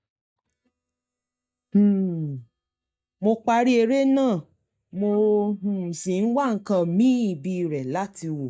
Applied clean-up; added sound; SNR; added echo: neural mask model DeepFilterNet 3.